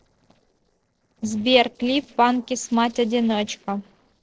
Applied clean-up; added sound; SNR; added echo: neural separator model SepFormer DNS4.